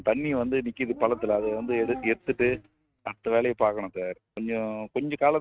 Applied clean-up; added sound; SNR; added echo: neural mask model RNNoise.